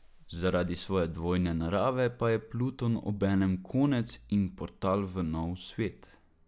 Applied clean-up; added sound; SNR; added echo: none; none; none; none.